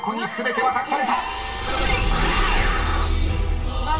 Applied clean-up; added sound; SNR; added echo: none; Wind instrument, woodwind instrument; 18 dB; reverberation time 0.3 s.